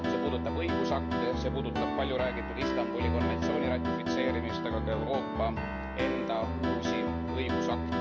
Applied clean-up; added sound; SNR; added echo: none; Piano; -4 dB; none.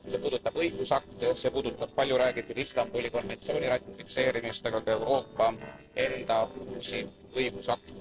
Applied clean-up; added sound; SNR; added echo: neural separator model SepFormer DNS4.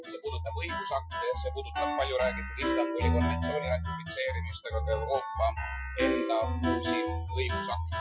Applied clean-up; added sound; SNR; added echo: classical method Wiener filter.